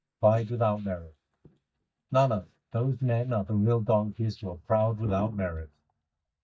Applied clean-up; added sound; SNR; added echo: neural mask model DeepFilterNet 3.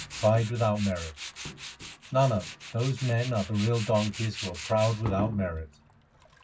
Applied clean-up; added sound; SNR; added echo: none; Tools; 12 dB; reverberation time 0.4 s.